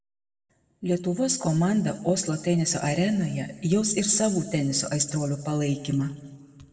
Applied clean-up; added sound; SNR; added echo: none; none; none; reverberation time 1.3 s.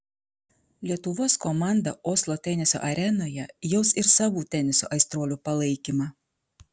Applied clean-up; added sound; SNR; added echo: none; none; none; none.